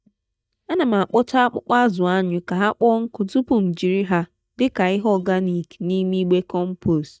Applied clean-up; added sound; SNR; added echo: neural mask model DeepFilterNet 3.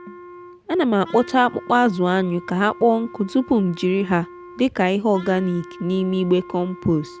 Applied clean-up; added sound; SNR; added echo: none; Wind instrument, woodwind instrument; 19 dB; none.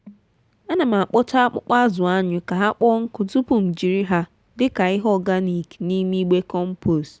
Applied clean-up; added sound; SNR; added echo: none; none; none; none.